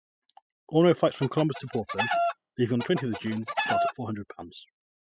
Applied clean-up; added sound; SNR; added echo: classical method spectral subtraction.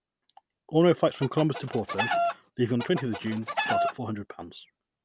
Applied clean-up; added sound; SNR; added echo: none; Chicken, rooster; 2 dB; none.